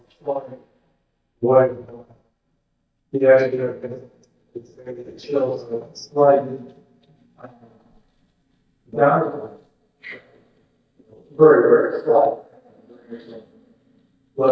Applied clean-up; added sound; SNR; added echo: neural mask model DeepFilterNet 3.